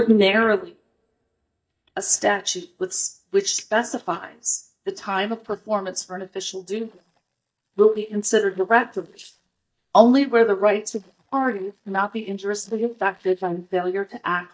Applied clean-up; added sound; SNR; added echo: neural mask model DeepFilterNet 3.